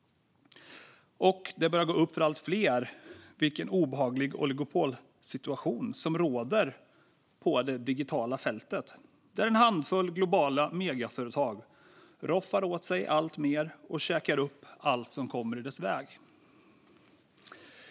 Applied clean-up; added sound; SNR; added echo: none; none; none; none.